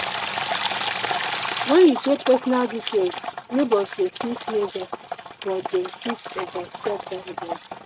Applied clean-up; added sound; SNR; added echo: neural mask model RNNoise.